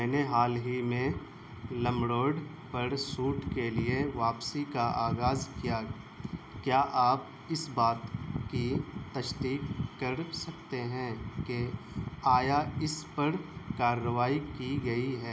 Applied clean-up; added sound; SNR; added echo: none; none; none; none.